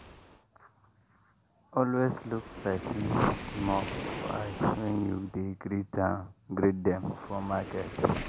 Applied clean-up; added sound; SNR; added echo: none; Waves, surf; 11 dB; none.